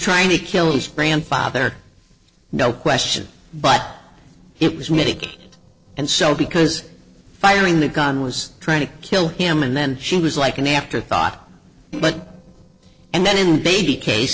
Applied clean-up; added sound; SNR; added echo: neural separator model SepFormer DNS4.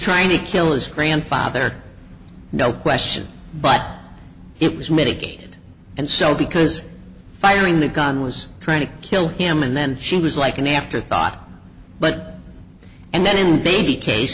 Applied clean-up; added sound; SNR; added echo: none; none; none; none.